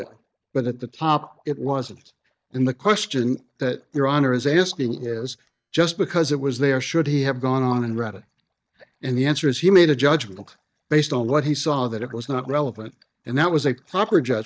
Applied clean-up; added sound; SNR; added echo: neural mask model DeepFilterNet 3.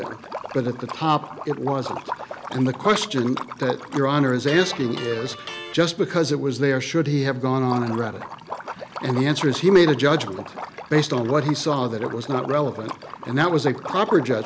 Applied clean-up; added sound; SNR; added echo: none; Electric guitar + Liquid; 12 dB; none.